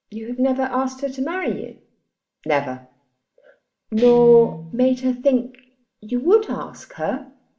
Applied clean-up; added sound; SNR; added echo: none; Guitar; 17 dB; reverberation time 0.4 s.